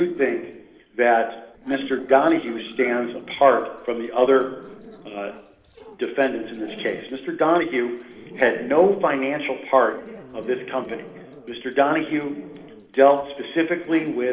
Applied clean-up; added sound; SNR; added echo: neural separator model SepFormer DNS4.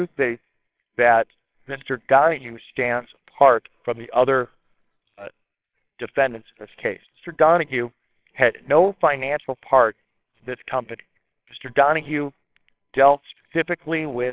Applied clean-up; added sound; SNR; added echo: neural separator model SepFormer WHAMR!.